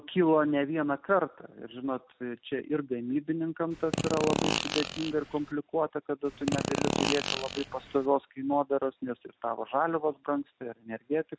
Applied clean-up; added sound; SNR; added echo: none; Fart; 2 dB; none.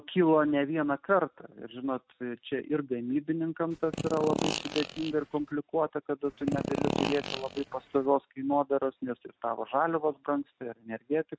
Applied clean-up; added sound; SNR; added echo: neural mask model RNNoise.